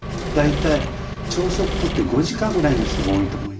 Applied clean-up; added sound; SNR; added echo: none; Engine / Mechanisms; 3 dB; reverberation time 0.5 s.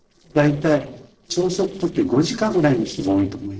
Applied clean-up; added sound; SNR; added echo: neural separator model SepFormer DNS4.